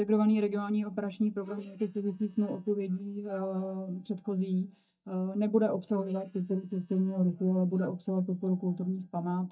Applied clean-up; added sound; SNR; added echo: neural mask model DeepFilterNet 3.